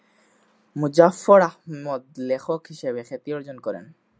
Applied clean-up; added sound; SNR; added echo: none; none; none; none.